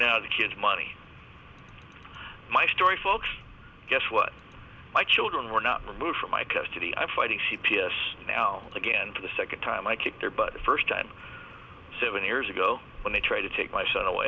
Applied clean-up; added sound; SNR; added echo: none; none; none; none.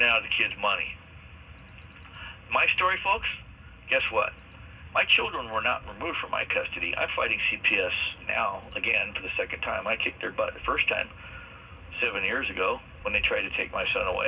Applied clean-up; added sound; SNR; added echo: none; none; none; reverberation time 0.4 s.